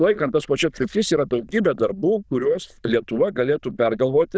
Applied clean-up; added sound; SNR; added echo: neural diffusion model UNIVERSE++.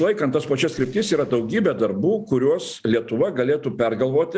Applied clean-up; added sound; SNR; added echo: neural separator model SepFormer DNS4.